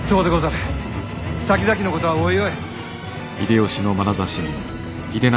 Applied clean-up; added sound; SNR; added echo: none; none; none; none.